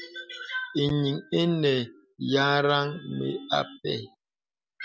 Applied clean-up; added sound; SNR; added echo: none; none; none; none.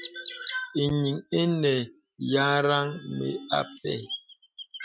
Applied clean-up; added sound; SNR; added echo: neural mask model RNNoise.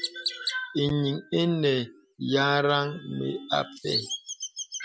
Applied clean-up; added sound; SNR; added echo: none; Chirp, tweet; 11 dB; none.